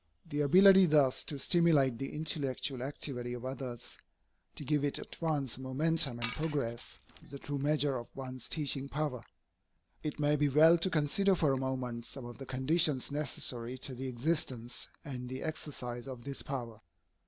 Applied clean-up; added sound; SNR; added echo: none; Glass; 0 dB; none.